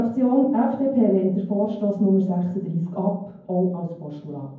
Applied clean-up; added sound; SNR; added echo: none; none; none; reverberation time 0.9 s.